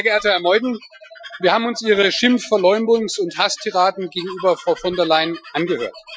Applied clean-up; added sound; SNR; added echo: classical method Wiener filter.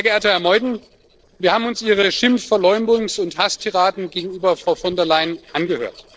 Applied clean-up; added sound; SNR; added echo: neural separator model SepFormer DNS4.